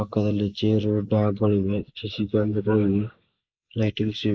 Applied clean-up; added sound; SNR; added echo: neural mask model Resemble Enhance denoiser.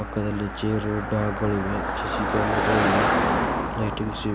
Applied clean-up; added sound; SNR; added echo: none; Car passing by; -2 dB; none.